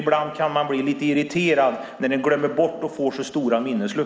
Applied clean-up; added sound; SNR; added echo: none; none; none; none.